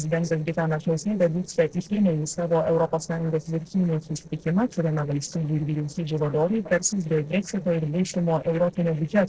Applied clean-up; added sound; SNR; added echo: neural separator model SepFormer DNS4.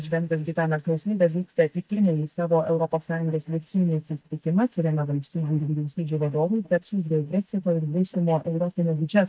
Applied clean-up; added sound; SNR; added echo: neural mask model DeepFilterNet 3.